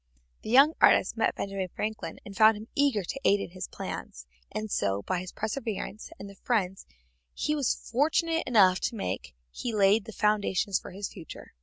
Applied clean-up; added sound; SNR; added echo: none; none; none; none.